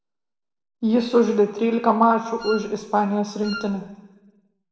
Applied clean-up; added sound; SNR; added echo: none; Wind instrument, woodwind instrument; 15 dB; reverberation time 0.9 s.